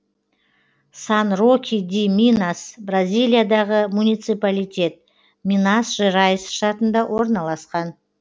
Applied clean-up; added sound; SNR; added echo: none; none; none; none.